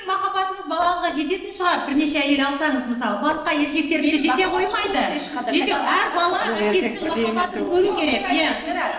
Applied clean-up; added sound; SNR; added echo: neural separator model SepFormer DNS4.